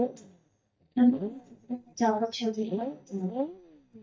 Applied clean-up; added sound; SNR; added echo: neural mask model DeepFilterNet 3.